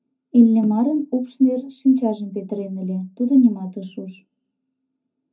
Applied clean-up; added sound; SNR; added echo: none; none; none; reverberation time 0.3 s.